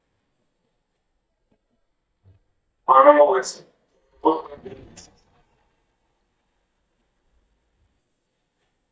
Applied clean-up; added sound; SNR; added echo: neural mask model DeepFilterNet 3.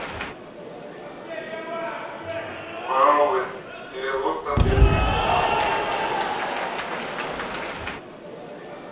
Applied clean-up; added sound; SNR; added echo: none; Applause / Cheering; -3 dB; reverberation time 0.6 s.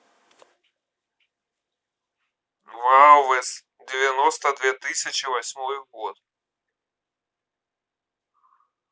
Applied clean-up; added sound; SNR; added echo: none; none; none; none.